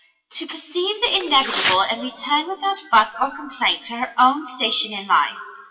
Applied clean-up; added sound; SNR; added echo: classical method WPE with log-MMSE.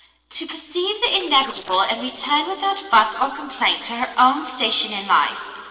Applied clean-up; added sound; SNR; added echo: neural separator model SepFormer DNS4.